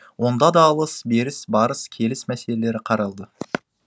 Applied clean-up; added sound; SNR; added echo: none; none; none; none.